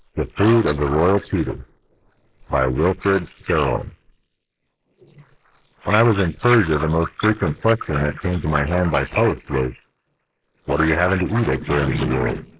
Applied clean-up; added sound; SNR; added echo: neural mask model Resemble Enhance denoiser.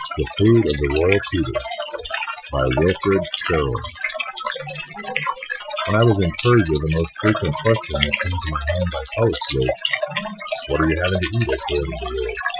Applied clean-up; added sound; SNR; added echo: classical method Wiener filter.